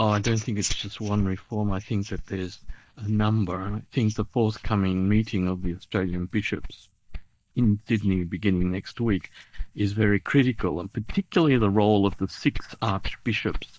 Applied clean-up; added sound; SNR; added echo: neural mask model DeepFilterNet 3.